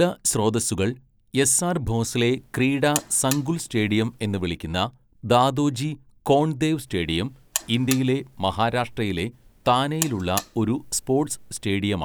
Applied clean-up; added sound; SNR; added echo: none; Alarm; 14 dB; none.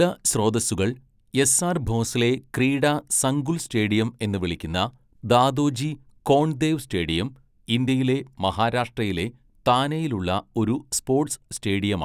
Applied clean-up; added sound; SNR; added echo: none; none; none; none.